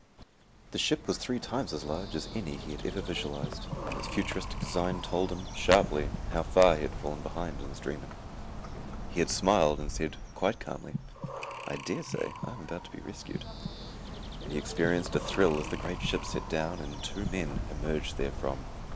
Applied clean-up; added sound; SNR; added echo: none; Breathing + Bird; 6 dB; none.